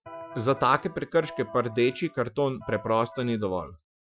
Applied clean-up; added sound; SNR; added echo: classical method Wiener filter.